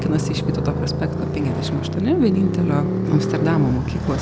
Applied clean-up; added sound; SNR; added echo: none; Motorcycle; 1 dB; none.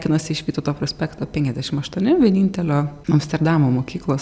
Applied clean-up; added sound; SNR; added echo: none; none; none; none.